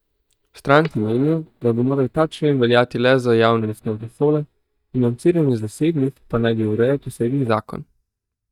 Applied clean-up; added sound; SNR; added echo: neural mask model DeepFilterNet 3.